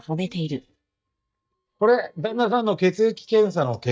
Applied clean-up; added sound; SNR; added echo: neural mask model DeepFilterNet 3.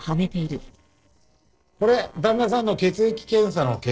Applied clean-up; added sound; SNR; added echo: neural separator model SepFormer DNS4.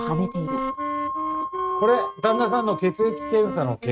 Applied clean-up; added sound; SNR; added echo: neural mask model RNNoise.